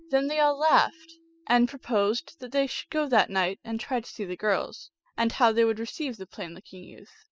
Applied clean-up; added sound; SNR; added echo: classical method spectral subtraction.